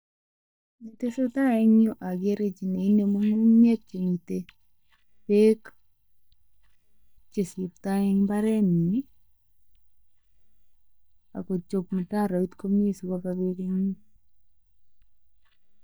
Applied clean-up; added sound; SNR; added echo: neural mask model DeepFilterNet 3.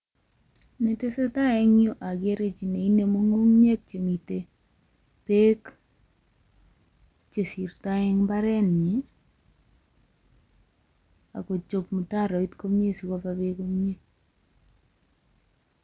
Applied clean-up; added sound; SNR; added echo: none; none; none; none.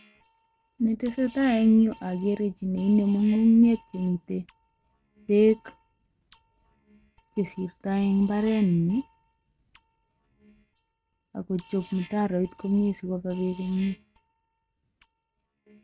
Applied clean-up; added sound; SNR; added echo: neural mask model RNNoise.